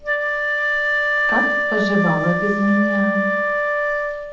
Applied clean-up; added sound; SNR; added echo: none; Wind instrument, woodwind instrument; -3 dB; reverberation time 0.6 s.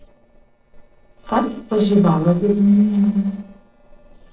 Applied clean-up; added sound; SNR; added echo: neural separator model SepFormer DNS4.